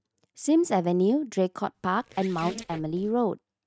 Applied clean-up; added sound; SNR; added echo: neural mask model RNNoise.